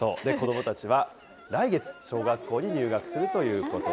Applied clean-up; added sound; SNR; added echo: none; none; none; none.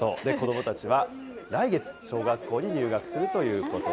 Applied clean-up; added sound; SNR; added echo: none; Subway, metro, underground; 15 dB; none.